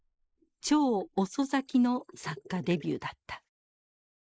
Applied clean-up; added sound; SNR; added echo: neural mask model Resemble Enhance denoiser.